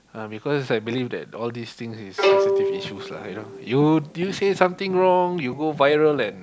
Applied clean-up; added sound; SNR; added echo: none; Bowed string instrument; 1 dB; none.